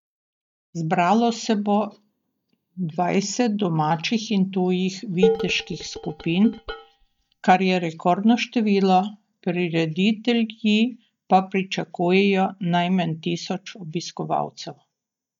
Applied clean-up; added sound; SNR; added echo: neural mask model DeepFilterNet 3.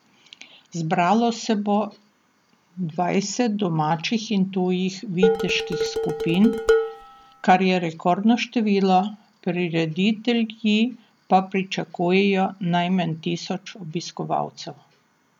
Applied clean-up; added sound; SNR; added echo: none; Dishes, pots, and pans; 2 dB; none.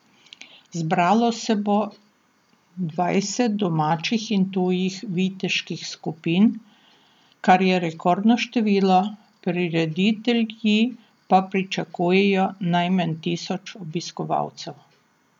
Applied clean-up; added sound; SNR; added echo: none; none; none; none.